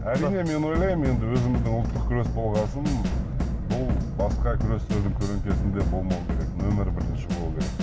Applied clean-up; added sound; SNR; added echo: none; Drum / Drum kit; 3 dB; none.